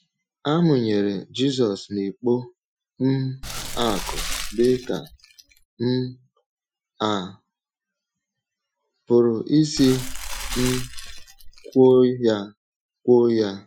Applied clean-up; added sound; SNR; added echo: classical method Wiener filter.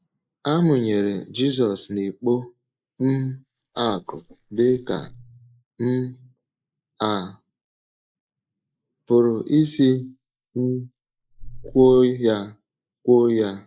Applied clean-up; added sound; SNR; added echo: neural mask model Resemble Enhance denoiser.